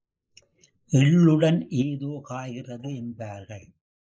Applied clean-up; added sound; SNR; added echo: neural mask model Resemble Enhance denoiser.